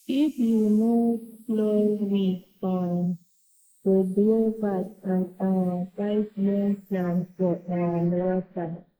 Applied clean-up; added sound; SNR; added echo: neural mask model Resemble Enhance denoiser.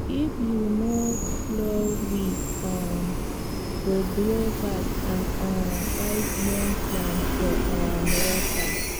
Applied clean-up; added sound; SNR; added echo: none; Train; -2 dB; none.